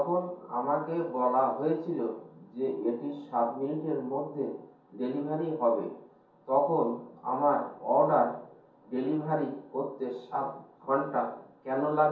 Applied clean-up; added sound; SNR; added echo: none; none; none; reverberation time 0.6 s.